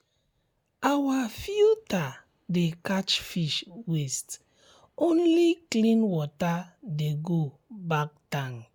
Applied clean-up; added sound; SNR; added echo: none; none; none; none.